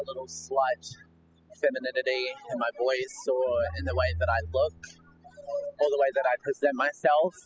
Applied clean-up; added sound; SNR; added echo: classical method spectral subtraction.